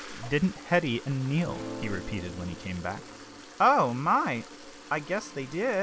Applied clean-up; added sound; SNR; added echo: none; Acoustic guitar / Strum + Toilet flush; 14 dB; none.